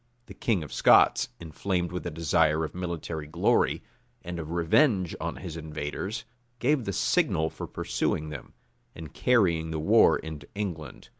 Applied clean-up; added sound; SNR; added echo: none; none; none; none.